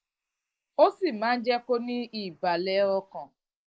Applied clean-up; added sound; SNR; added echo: neural mask model Resemble Enhance denoiser.